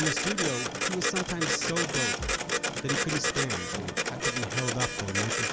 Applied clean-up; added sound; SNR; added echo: none; Printer; -4 dB; none.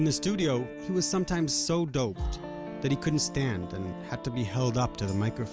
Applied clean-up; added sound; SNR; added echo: none; none; none; none.